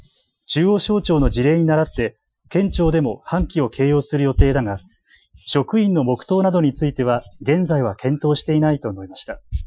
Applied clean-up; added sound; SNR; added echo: classical method Wiener filter.